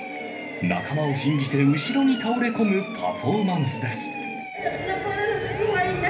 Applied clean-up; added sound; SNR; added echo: none; Siren; 13 dB; reverberation time 0.3 s.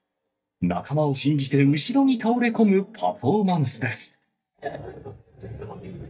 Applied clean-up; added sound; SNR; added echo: neural mask model DeepFilterNet 3.